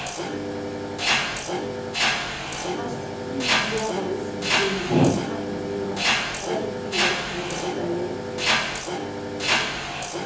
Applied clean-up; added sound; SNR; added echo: none; Mechanisms; -4 dB; reverberation time 0.7 s.